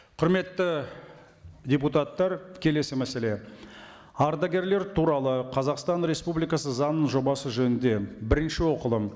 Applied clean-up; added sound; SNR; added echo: none; none; none; none.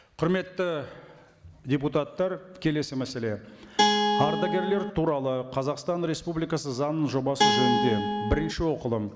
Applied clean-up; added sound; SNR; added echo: none; Guitar; -4 dB; none.